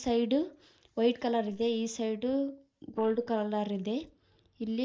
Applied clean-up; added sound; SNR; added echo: neural mask model Resemble Enhance denoiser.